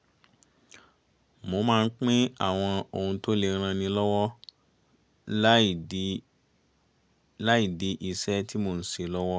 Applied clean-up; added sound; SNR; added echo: none; none; none; none.